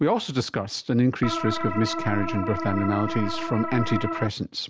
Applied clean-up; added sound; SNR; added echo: none; Organ; 4 dB; none.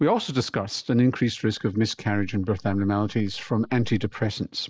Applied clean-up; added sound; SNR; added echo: neural mask model Resemble Enhance denoiser.